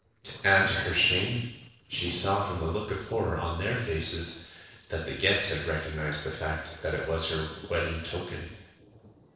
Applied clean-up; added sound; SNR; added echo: neural separator model SepFormer DNS4.